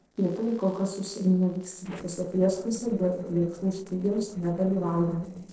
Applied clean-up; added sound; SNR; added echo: neural separator model SepFormer DNS4.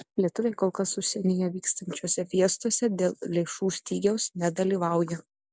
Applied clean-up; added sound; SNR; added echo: none; none; none; none.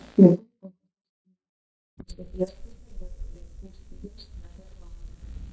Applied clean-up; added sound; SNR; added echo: neural mask model DeepFilterNet 3.